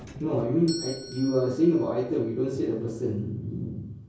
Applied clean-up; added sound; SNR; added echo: none; Doorbell; 18 dB; reverberation time 0.6 s.